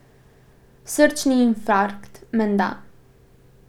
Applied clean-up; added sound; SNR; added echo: none; none; none; none.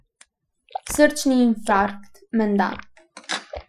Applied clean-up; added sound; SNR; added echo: classical method Wiener filter.